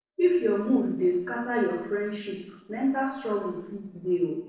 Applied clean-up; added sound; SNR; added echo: neural separator model SepFormer DNS4.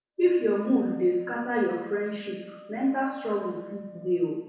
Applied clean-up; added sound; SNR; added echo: none; Wind instrument, woodwind instrument; 18 dB; reverberation time 1.0 s.